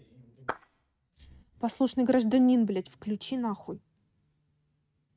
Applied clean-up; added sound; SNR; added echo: neural mask model RNNoise.